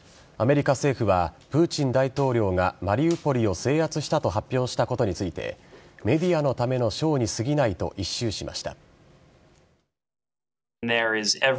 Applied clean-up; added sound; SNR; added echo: none; none; none; none.